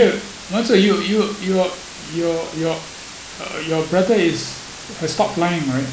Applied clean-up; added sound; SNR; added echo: none; Water; 16 dB; none.